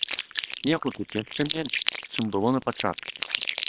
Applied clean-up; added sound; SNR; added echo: neural separator model SepFormer WHAM!.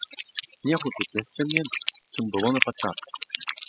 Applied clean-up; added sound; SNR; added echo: classical method spectral subtraction.